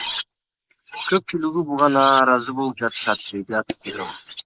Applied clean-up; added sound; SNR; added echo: neural mask model Resemble Enhance denoiser.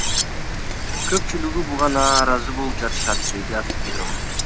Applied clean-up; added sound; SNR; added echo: none; Cutlery, silverware + Rain; -1 dB; none.